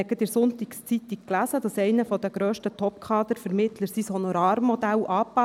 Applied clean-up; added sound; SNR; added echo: none; none; none; none.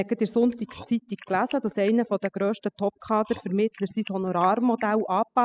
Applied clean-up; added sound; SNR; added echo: classical method spectral subtraction.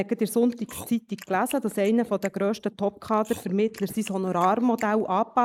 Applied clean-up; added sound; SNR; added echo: neural mask model Resemble Enhance denoiser.